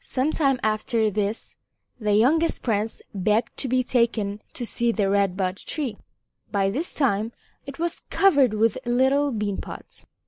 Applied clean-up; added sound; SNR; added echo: neural mask model Resemble Enhance denoiser.